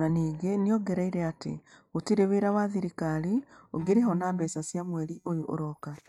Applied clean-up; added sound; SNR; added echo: neural mask model DeepFilterNet 3.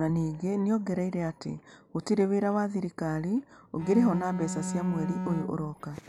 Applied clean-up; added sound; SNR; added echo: none; Bowed string instrument; 5 dB; none.